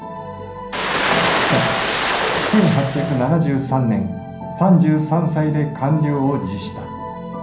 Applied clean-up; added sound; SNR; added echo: none; Ocean; 1 dB; reverberation time 0.6 s.